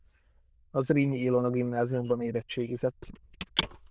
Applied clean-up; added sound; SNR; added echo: neural diffusion model UNIVERSE++.